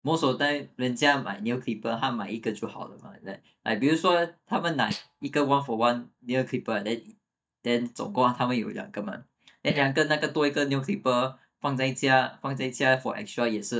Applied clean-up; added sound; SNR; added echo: neural mask model DeepFilterNet 3.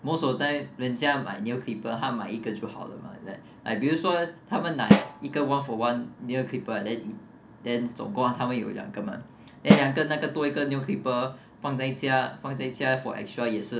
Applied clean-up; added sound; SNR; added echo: none; Snare drum; -3 dB; none.